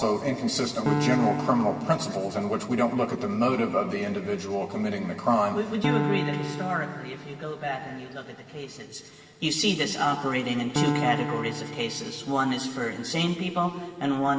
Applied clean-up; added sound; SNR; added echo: none; Piano; 6 dB; reverberation time 2.5 s.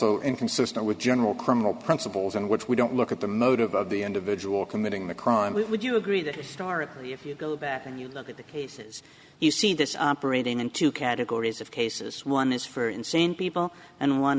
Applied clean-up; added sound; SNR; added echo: none; none; none; none.